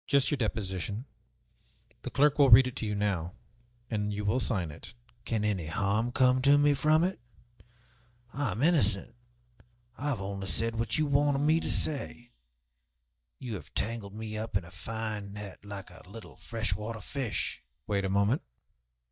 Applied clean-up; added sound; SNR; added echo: neural mask model DeepFilterNet 3.